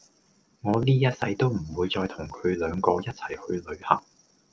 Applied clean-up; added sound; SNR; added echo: none; none; none; none.